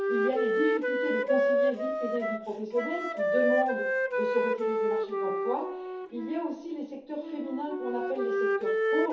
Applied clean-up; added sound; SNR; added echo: none; Wind instrument, woodwind instrument; -4 dB; reverberation time 0.5 s.